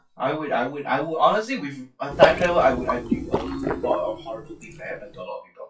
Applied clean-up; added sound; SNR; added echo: classical method WPE with log-MMSE.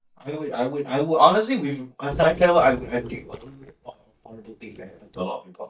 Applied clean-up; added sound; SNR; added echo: neural mask model DeepFilterNet 3.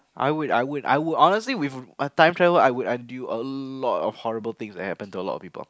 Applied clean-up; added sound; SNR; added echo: none; none; none; none.